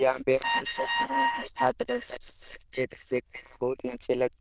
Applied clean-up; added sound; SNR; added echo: neural diffusion model UNIVERSE++.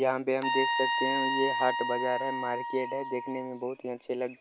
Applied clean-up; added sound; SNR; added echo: none; Trumpet; 0 dB; none.